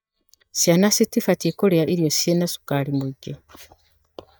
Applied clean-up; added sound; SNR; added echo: neural mask model DeepFilterNet 3.